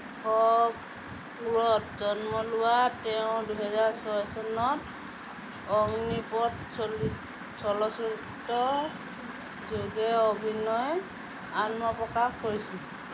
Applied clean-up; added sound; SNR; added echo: none; none; none; none.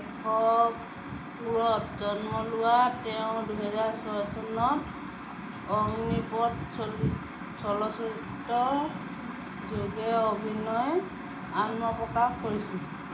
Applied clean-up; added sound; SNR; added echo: none; none; none; reverberation time 0.4 s.